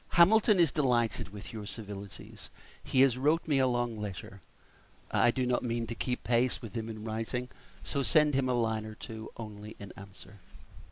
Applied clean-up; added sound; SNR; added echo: neural mask model Resemble Enhance denoiser.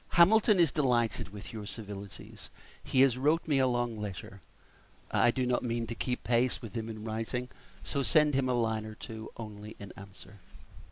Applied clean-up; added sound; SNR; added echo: none; Fireworks; 15 dB; none.